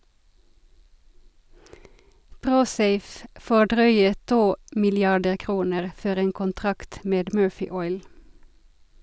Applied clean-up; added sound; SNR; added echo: none; none; none; none.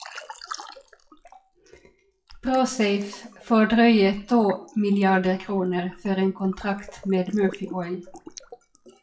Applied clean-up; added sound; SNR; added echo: classical method WPE with log-MMSE.